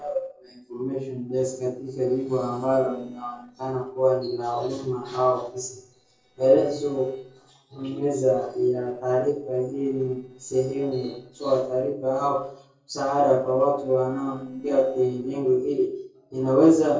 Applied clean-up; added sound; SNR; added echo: neural separator model SepFormer DNS4.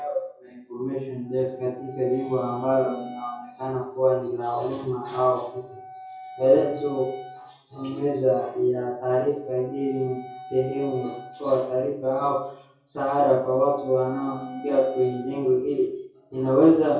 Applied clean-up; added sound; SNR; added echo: none; Wind instrument, woodwind instrument; 19 dB; reverberation time 0.6 s.